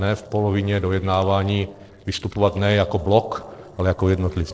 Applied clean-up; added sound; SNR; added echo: neural separator model SepFormer DNS4.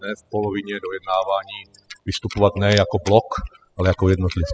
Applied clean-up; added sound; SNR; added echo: classical method spectral subtraction.